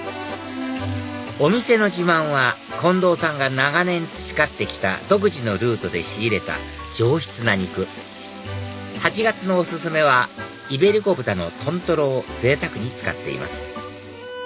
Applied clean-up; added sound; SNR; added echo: none; none; none; none.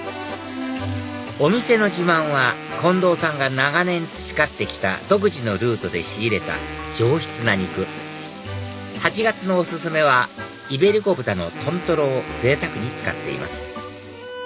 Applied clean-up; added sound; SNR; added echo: none; Wind instrument, woodwind instrument; 14 dB; none.